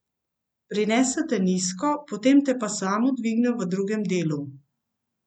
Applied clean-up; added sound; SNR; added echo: none; none; none; none.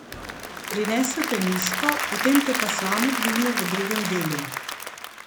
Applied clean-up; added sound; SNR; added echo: none; Applause / Crowd; 2 dB; none.